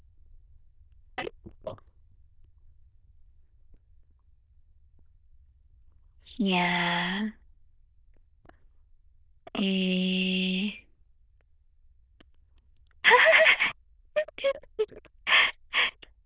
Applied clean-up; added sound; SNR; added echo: neural diffusion model UNIVERSE++.